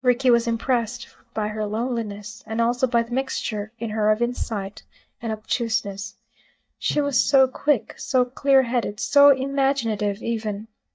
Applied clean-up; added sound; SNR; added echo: neural mask model DeepFilterNet 3.